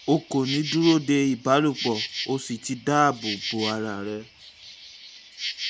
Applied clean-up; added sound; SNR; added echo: none; Insect; 10 dB; none.